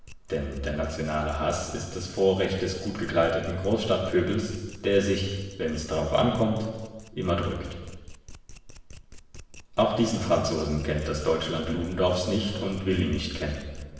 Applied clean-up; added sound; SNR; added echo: none; Domestic sounds, home sounds; 19 dB; reverberation time 1.2 s.